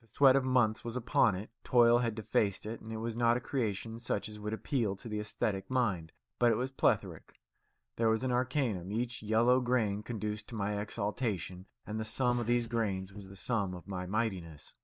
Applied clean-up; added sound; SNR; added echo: neural mask model DeepFilterNet 3.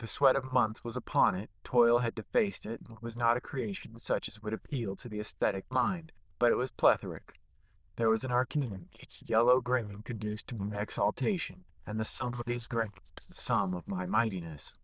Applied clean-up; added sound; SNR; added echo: neural diffusion model UNIVERSE++.